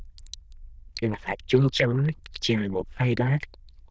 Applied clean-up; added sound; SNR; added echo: neural diffusion model UNIVERSE++.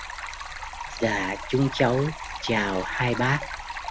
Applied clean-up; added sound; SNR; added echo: none; Stream; 9 dB; none.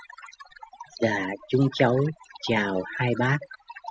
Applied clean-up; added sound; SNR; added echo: classical method spectral subtraction.